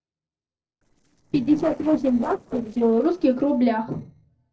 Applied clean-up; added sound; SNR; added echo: neural separator model SepFormer DNS4.